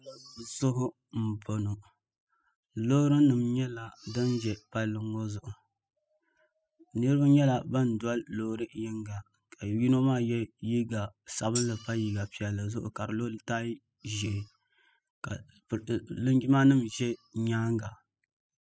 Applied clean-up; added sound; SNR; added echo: classical method spectral subtraction.